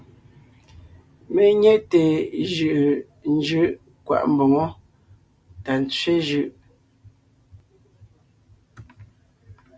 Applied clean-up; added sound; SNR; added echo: none; none; none; none.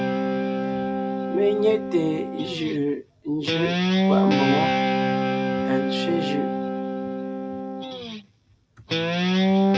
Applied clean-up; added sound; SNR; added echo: none; Guitar; -4 dB; none.